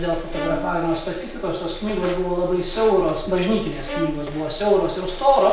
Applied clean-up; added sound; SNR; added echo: none; Bowed string instrument; 11 dB; none.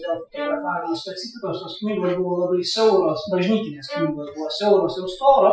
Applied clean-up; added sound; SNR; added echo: classical method Wiener filter.